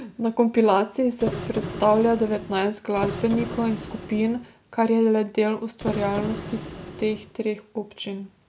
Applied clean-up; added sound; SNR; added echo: none; Printer; 9 dB; none.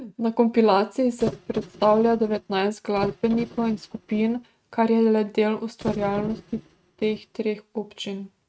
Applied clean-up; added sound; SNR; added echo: neural mask model RNNoise.